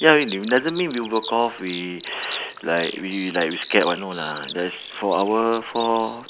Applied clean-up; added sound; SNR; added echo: neural mask model Resemble Enhance denoiser.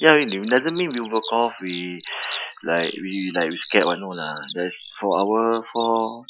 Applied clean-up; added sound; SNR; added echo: classical method Wiener filter.